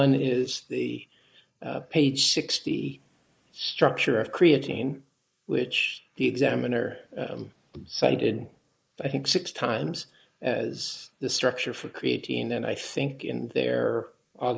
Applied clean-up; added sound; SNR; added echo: neural mask model Resemble Enhance denoiser.